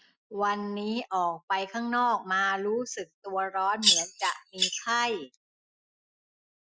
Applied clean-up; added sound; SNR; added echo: classical method Wiener filter.